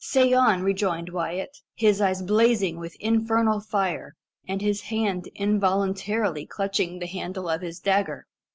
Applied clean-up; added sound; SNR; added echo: none; none; none; none.